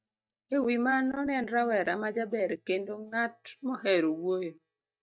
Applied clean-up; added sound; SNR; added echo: neural mask model DeepFilterNet 3.